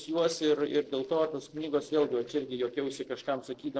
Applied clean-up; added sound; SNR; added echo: neural separator model SepFormer DNS4.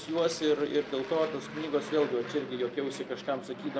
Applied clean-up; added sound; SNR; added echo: none; Aircraft; 12 dB; none.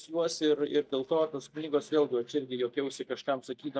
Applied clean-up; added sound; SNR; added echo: neural mask model DeepFilterNet 3.